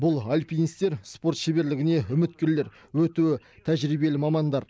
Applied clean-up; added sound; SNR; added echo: none; none; none; none.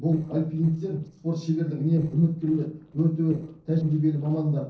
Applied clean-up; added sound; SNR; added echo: neural separator model SepFormer DNS4.